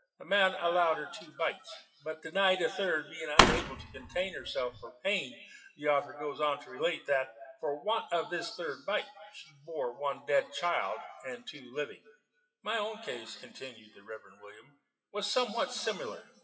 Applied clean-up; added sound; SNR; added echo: classical method WPE with log-MMSE.